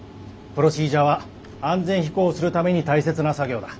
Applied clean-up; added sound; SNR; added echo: none; none; none; none.